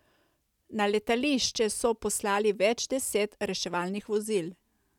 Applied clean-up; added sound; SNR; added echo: none; none; none; none.